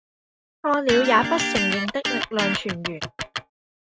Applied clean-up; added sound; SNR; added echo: none; Electric guitar; 2 dB; none.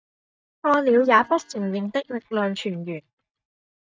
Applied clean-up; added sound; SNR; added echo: neural mask model DeepFilterNet 3.